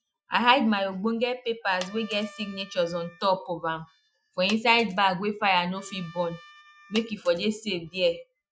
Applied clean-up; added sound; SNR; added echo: classical method Wiener filter.